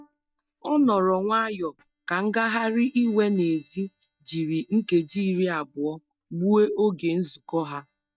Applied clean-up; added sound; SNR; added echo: neural mask model DeepFilterNet 3.